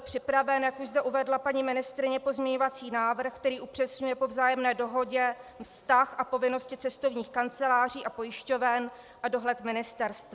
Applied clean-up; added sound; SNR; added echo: none; none; none; none.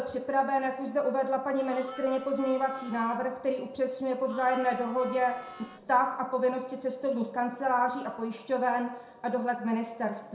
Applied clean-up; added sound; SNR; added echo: none; Harmonica; 17 dB; reverberation time 0.5 s.